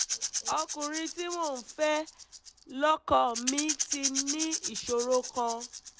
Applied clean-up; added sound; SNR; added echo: none; Rattle / Rattle (instrument); 4 dB; none.